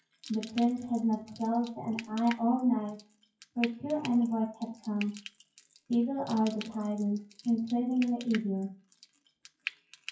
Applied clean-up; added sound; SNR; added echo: classical method WPE with log-MMSE.